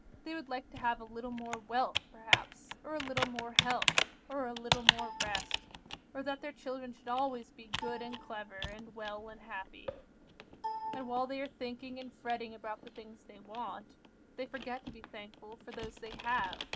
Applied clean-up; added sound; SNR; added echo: none; Computer keyboard; -1 dB; none.